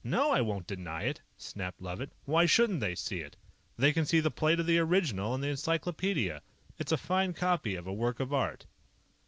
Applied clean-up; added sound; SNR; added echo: none; none; none; none.